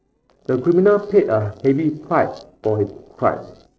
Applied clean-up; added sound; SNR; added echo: neural separator model SepFormer DNS4.